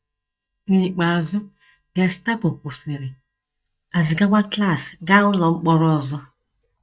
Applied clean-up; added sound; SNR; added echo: neural mask model DeepFilterNet 3.